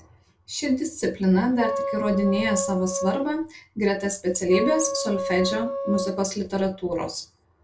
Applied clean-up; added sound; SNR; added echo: none; Wind instrument, woodwind instrument; 5 dB; reverberation time 0.2 s.